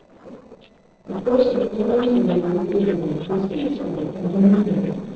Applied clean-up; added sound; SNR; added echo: neural separator model SepFormer DNS4.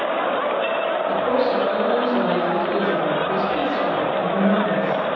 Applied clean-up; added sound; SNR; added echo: none; Crowd; -4 dB; reverberation time 1.3 s.